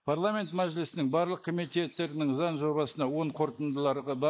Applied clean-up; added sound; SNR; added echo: neural mask model Resemble Enhance denoiser.